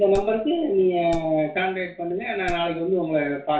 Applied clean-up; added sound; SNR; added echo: none; Wood; 16 dB; reverberation time 0.3 s.